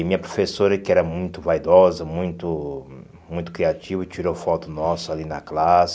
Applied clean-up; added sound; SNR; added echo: none; none; none; none.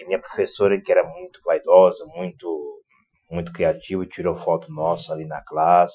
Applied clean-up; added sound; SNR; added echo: classical method Wiener filter.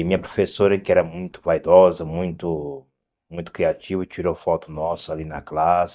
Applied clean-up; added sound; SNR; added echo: neural mask model DeepFilterNet 3.